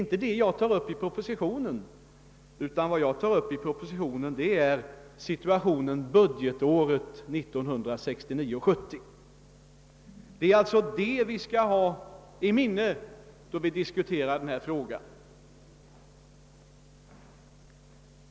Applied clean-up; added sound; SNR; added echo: none; none; none; none.